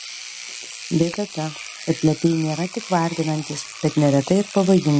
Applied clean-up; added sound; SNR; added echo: none; Engine / Domestic sounds, home sounds; 14 dB; none.